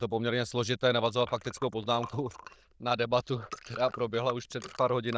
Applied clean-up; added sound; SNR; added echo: neural diffusion model UNIVERSE++.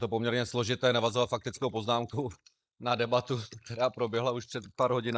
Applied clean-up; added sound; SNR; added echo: neural mask model Resemble Enhance denoiser.